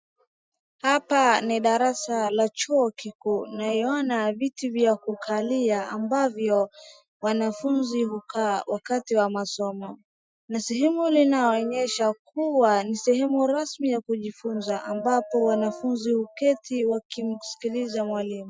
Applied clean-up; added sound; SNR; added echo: classical method Wiener filter.